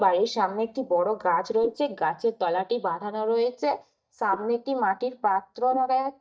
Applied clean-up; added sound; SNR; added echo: neural mask model DeepFilterNet 3.